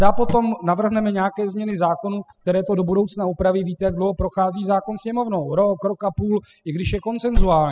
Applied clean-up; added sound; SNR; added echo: classical method spectral subtraction.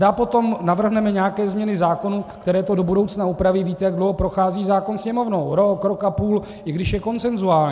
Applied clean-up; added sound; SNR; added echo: none; none; none; none.